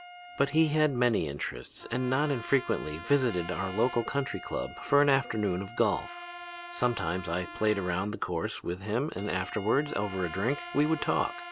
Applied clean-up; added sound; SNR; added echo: none; Trumpet + Wind instrument, woodwind instrument; 14 dB; none.